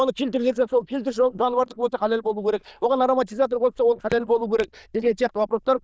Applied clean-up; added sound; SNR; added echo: neural diffusion model UNIVERSE++.